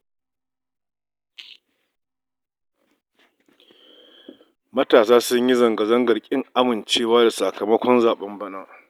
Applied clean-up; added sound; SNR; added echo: none; none; none; none.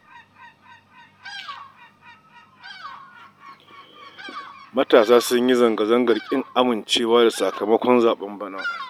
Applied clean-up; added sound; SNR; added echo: none; Bird vocalization, bird call, bird song; 17 dB; none.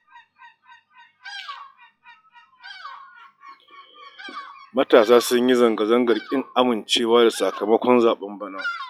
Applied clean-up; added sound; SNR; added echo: classical method log-MMSE.